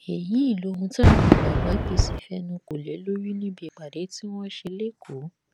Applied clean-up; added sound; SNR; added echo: none; Fireworks; -4 dB; none.